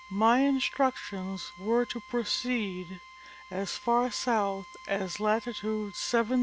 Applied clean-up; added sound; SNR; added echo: none; Drill; 20 dB; none.